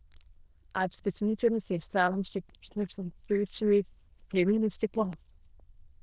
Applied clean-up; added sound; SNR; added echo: neural diffusion model UNIVERSE++.